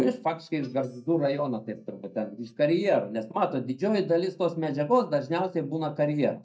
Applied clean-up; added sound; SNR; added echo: neural mask model DeepFilterNet 3.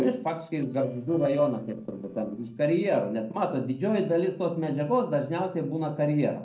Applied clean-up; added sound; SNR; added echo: neural separator model SepFormer DNS4.